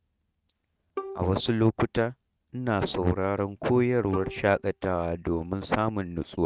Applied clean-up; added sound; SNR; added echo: neural mask model RNNoise.